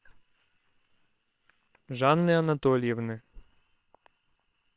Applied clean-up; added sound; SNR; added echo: neural separator model SepFormer WHAMR!.